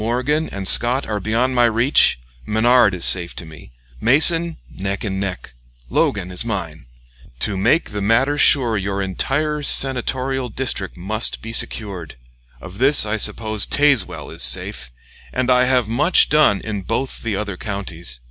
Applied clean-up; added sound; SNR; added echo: none; none; none; none.